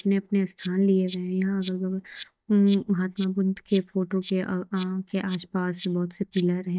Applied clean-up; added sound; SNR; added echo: neural mask model DeepFilterNet 3.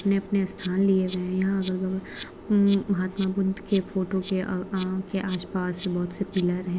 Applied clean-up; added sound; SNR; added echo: none; Insect; 16 dB; none.